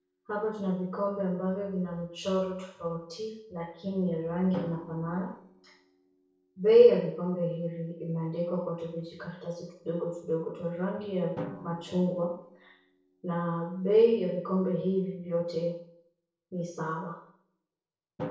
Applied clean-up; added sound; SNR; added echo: neural separator model SepFormer DNS4.